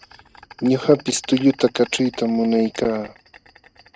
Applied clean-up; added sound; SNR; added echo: neural mask model RNNoise.